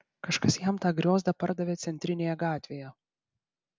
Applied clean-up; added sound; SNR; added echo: none; none; none; none.